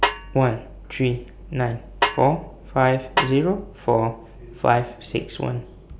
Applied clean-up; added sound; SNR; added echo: none; Snare drum; 5 dB; none.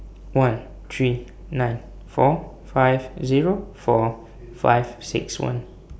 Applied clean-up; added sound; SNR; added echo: none; none; none; none.